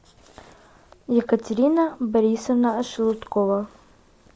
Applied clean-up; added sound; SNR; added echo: none; none; none; none.